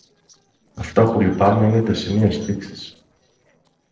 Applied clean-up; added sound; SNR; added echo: neural separator model SepFormer DNS4.